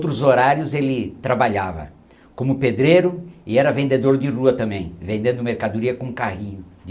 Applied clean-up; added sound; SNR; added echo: none; none; none; none.